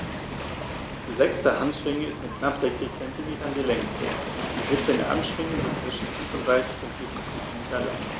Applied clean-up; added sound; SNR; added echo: none; Waves, surf; 4 dB; none.